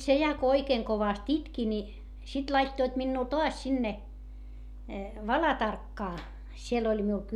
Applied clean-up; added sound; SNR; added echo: none; none; none; none.